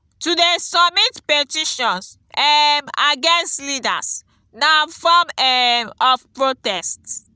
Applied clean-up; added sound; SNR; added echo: none; none; none; none.